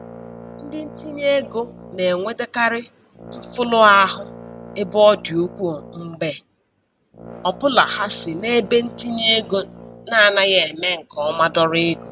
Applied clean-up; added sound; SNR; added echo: none; Brass instrument; 18 dB; none.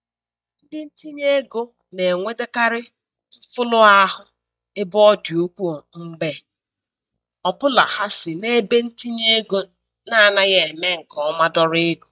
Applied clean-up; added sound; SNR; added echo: neural mask model DeepFilterNet 3.